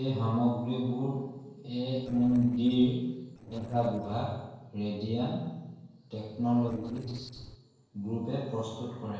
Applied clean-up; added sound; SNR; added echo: neural separator model SepFormer DNS4.